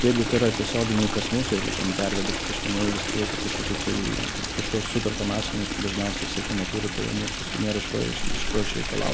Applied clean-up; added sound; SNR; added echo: none; Stream; 1 dB; none.